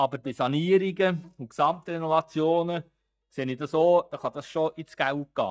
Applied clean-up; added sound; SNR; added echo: neural mask model DeepFilterNet 3.